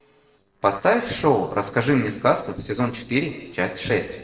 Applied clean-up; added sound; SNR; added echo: neural separator model SepFormer DNS4.